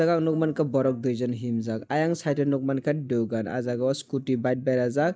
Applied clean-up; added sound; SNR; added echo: neural mask model DeepFilterNet 3.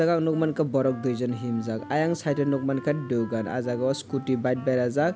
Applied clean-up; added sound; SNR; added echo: none; Wind instrument, woodwind instrument; 19 dB; none.